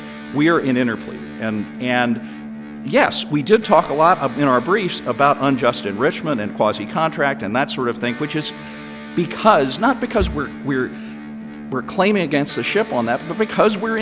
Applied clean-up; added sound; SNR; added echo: none; Electric guitar; 13 dB; none.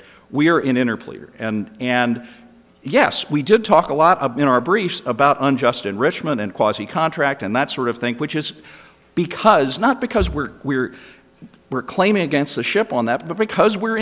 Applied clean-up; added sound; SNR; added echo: none; none; none; none.